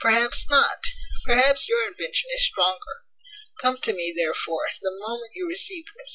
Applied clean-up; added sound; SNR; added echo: none; none; none; none.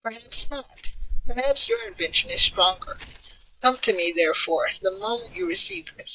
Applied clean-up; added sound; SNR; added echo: neural mask model DeepFilterNet 3.